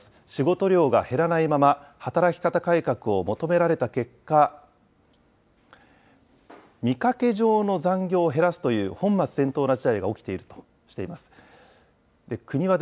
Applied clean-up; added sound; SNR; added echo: none; none; none; none.